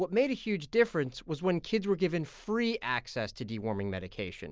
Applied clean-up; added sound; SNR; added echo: none; none; none; none.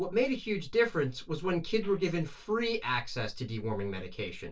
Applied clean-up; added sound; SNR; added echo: neural separator model SepFormer DNS4.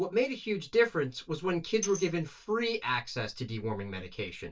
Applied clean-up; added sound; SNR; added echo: neural mask model DeepFilterNet 3.